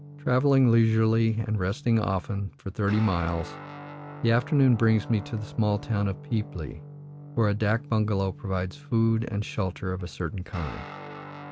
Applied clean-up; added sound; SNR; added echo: none; Guitar; 16 dB; none.